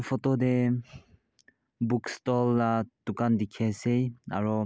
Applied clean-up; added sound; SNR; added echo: none; none; none; none.